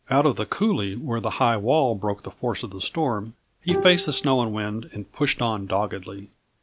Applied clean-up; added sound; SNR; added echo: none; Bowed string instrument; 10 dB; none.